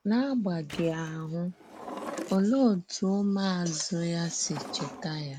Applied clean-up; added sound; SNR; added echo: none; Tools + Drawer open or close; 15 dB; none.